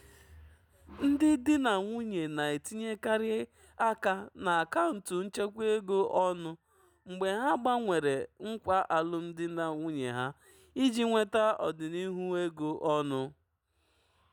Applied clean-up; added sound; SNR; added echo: none; none; none; none.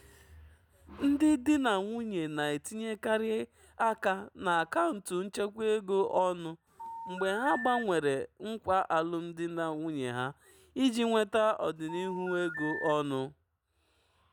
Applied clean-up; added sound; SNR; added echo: none; Telephone; 9 dB; none.